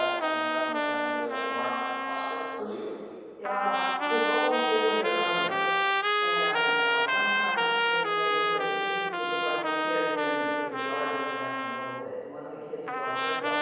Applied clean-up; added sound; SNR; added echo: none; Trumpet; -5 dB; reverberation time 1.9 s.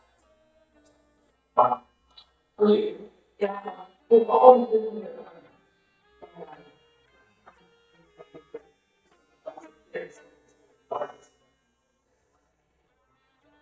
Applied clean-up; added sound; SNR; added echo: neural mask model DeepFilterNet 3.